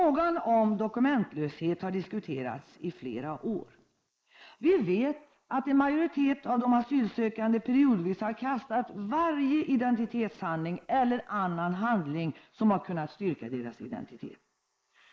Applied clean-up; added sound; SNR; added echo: neural mask model Resemble Enhance denoiser.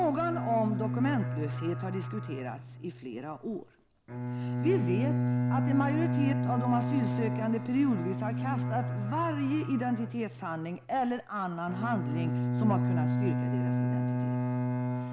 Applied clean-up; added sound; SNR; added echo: none; Bowed string instrument; -1 dB; none.